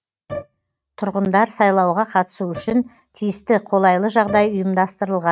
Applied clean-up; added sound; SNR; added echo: neural mask model RNNoise.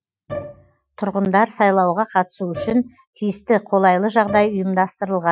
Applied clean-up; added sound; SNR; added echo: classical method Wiener filter.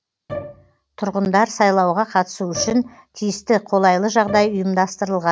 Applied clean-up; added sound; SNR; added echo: none; Bowed string instrument; 15 dB; none.